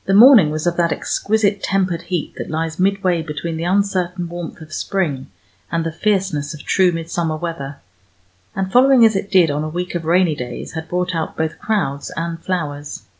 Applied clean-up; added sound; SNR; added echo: none; none; none; none.